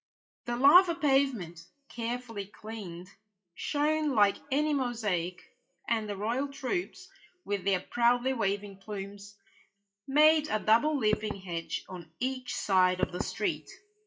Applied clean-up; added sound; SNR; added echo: classical method WPE with log-MMSE.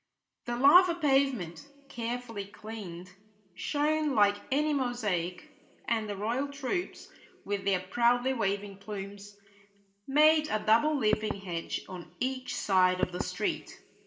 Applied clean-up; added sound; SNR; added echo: none; Knock / Wood; 6 dB; reverberation time 2.3 s.